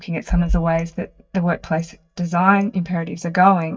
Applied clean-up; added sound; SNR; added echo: neural mask model DeepFilterNet 3.